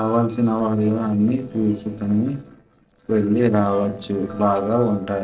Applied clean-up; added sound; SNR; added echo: neural separator model SepFormer DNS4.